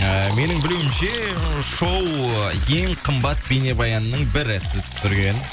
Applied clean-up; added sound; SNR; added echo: none; Fill (with liquid); 12 dB; none.